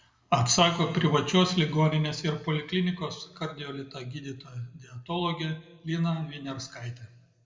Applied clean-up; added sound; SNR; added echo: none; none; none; reverberation time 1.0 s.